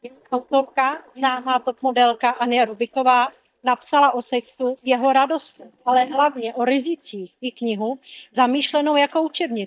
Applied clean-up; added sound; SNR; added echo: neural mask model DeepFilterNet 3.